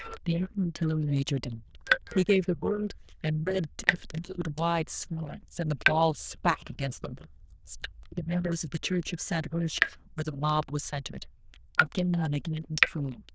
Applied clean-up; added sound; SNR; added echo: neural diffusion model UNIVERSE++.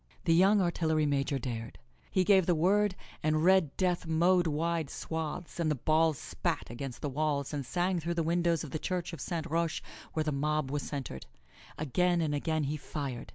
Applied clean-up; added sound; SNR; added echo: none; none; none; none.